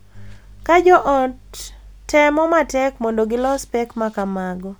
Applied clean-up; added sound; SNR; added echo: none; none; none; none.